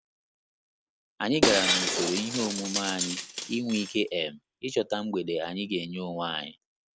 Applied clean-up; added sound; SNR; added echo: none; Shatter; 0 dB; none.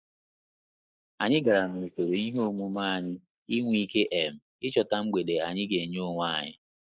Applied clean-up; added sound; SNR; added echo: neural mask model Resemble Enhance denoiser.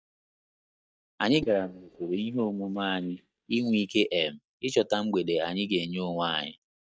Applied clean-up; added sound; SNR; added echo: neural mask model DeepFilterNet 3.